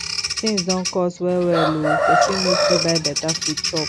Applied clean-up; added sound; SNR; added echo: none; Bird vocalization, bird call, bird song + Chicken, rooster; -2 dB; none.